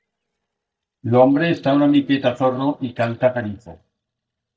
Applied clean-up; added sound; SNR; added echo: neural mask model DeepFilterNet 3.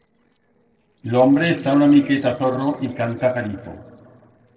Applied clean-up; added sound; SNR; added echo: neural separator model SepFormer DNS4.